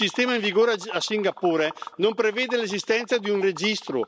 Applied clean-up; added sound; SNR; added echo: neural mask model RNNoise.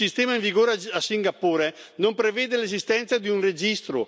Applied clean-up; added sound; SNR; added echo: none; none; none; none.